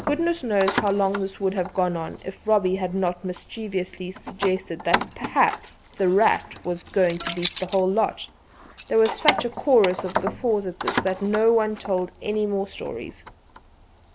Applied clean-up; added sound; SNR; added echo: none; Keys jangling; 9 dB; none.